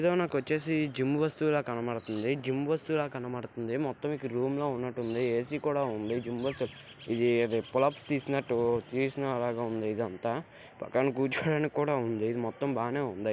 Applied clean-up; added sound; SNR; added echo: none; Rattle / Keys jangling; 8 dB; none.